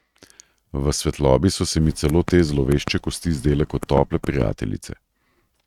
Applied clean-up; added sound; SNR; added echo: neural mask model RNNoise.